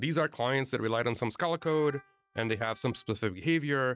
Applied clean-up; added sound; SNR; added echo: neural mask model RNNoise.